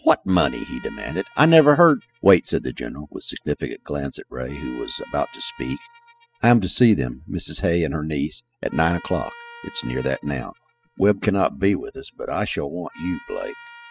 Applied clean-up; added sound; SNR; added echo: classical method spectral subtraction.